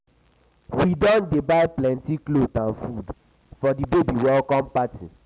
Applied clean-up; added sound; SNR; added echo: none; none; none; none.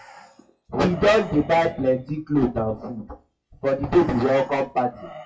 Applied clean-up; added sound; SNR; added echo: classical method WPE with log-MMSE.